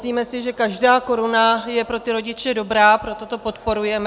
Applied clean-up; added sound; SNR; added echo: none; none; none; none.